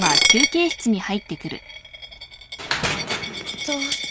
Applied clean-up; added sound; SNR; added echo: none; Coin (dropping); 0 dB; none.